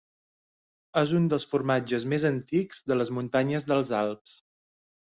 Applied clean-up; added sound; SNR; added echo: none; none; none; none.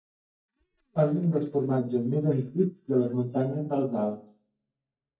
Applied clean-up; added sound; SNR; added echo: neural mask model DeepFilterNet 3.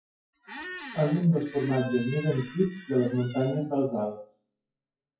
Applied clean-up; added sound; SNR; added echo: classical method WPE with log-MMSE.